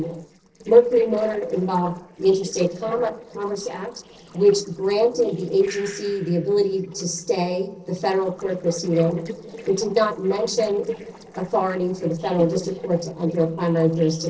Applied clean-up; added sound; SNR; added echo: neural separator model SepFormer DNS4.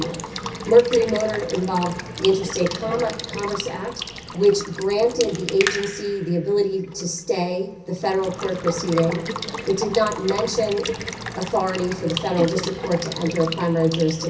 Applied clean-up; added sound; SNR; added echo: none; Water tap, faucet / Water / Liquid; 9 dB; reverberation time 0.3 s.